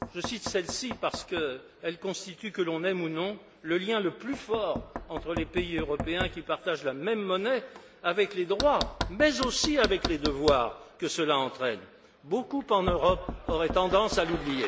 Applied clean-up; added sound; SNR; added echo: none; Knock; 10 dB; none.